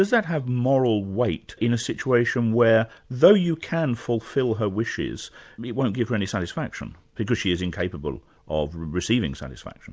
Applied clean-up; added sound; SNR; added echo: none; none; none; none.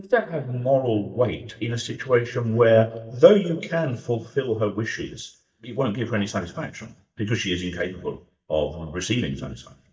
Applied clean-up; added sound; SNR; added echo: neural mask model DeepFilterNet 3.